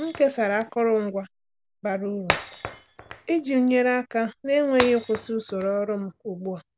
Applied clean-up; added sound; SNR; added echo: none; Shatter; 11 dB; none.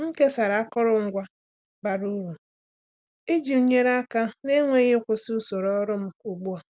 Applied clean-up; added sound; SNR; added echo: none; none; none; none.